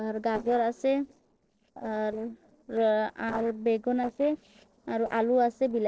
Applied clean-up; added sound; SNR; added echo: neural separator model SepFormer DNS4.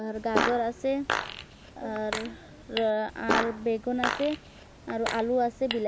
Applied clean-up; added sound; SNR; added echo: none; Fart; 4 dB; none.